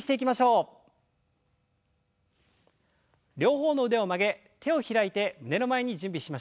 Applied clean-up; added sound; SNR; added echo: none; none; none; none.